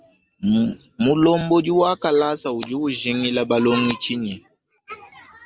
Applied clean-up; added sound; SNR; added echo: none; none; none; none.